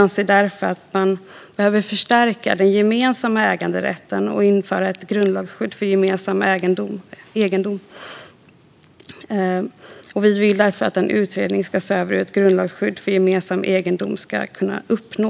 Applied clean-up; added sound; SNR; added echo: none; none; none; none.